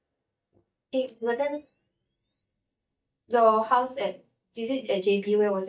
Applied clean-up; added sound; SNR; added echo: neural mask model DeepFilterNet 3.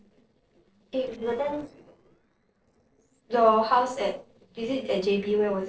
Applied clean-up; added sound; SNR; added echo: neural separator model SepFormer DNS4.